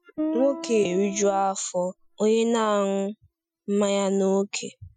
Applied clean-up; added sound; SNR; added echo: classical method Wiener filter.